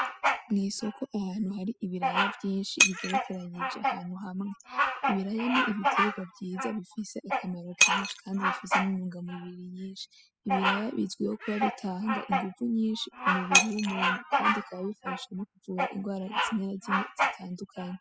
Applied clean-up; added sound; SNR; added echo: classical method spectral subtraction.